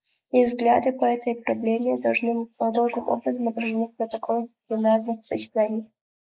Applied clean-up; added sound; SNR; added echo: neural mask model Resemble Enhance denoiser.